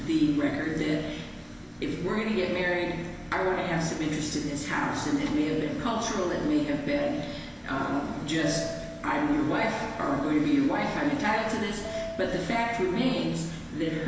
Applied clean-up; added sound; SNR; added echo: none; Piano; 13 dB; reverberation time 1.1 s.